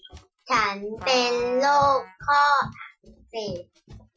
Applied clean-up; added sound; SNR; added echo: classical method Wiener filter.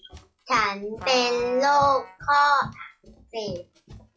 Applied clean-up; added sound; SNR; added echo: classical method log-MMSE.